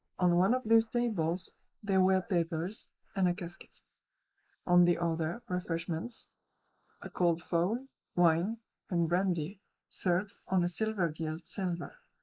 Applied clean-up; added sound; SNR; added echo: neural mask model Resemble Enhance denoiser.